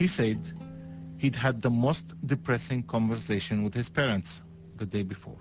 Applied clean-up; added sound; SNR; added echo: none; none; none; none.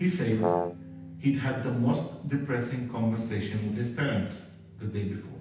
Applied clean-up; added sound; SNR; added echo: none; Brass instrument; -1 dB; reverberation time 0.9 s.